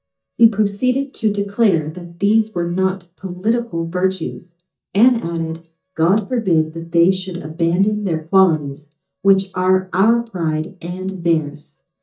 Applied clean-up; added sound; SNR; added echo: neural mask model DeepFilterNet 3.